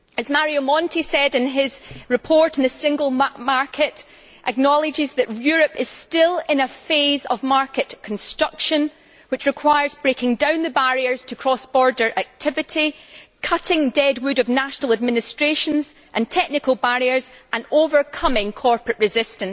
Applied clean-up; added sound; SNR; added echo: none; none; none; none.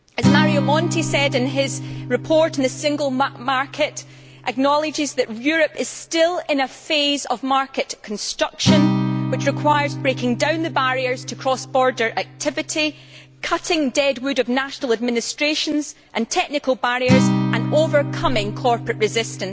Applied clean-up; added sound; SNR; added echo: none; Acoustic guitar; 5 dB; none.